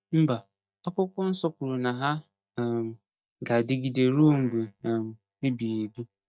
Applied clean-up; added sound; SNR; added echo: neural mask model DeepFilterNet 3.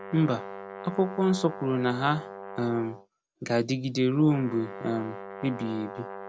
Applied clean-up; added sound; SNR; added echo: none; Brass instrument; 13 dB; none.